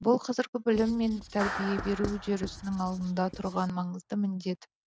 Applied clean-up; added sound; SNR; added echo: none; Writing + Clapping; 11 dB; none.